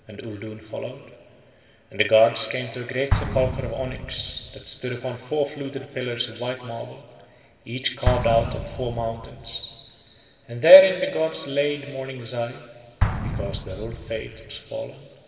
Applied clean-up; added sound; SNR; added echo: none; Explosion; 8 dB; reverberation time 2.0 s.